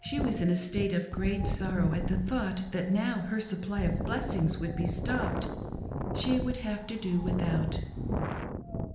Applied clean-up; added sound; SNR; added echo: none; Wind; 3 dB; reverberation time 0.8 s.